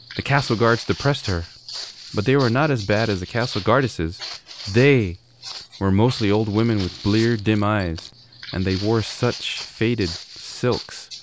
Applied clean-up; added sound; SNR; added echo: none; Walk, footsteps; 15 dB; none.